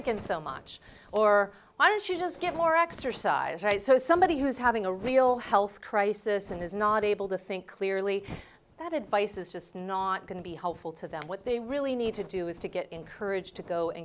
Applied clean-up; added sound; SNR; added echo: none; none; none; none.